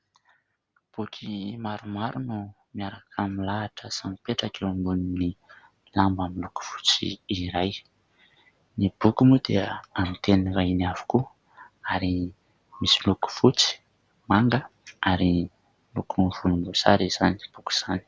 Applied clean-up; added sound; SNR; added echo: none; none; none; none.